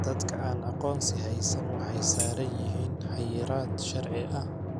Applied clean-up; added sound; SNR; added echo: none; Drum + Tambourine; -2 dB; none.